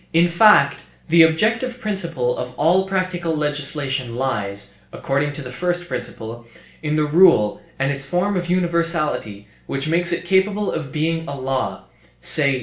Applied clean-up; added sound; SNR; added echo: none; none; none; reverberation time 0.5 s.